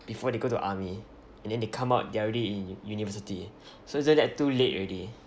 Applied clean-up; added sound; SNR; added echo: none; none; none; none.